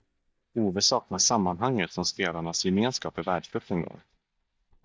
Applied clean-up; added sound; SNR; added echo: neural mask model DeepFilterNet 3.